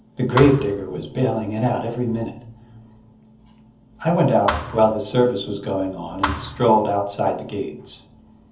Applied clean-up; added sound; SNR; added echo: none; Thump, thud; 8 dB; reverberation time 0.7 s.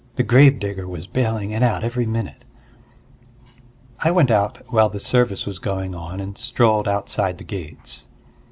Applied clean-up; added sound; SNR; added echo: none; none; none; none.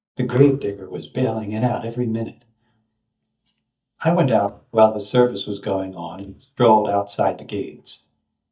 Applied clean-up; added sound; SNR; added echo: neural mask model DeepFilterNet 3.